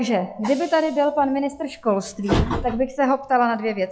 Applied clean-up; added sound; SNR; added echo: classical method log-MMSE.